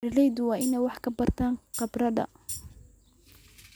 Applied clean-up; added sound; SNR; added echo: none; Tambourine; 12 dB; none.